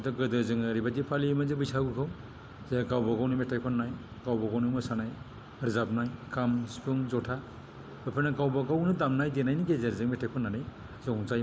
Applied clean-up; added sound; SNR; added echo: none; none; none; none.